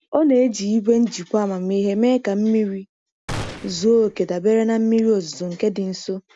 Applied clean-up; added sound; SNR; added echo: none; Gunshot, gunfire; 13 dB; none.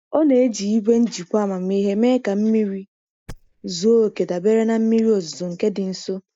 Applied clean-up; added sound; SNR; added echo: neural mask model DeepFilterNet 3.